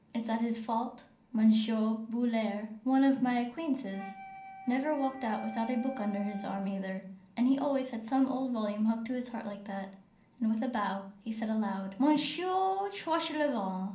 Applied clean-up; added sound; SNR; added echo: none; Wind instrument, woodwind instrument; 15 dB; reverberation time 0.6 s.